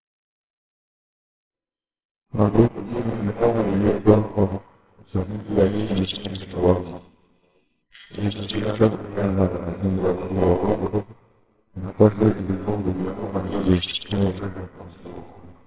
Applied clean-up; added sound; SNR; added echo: neural separator model SepFormer WHAMR!.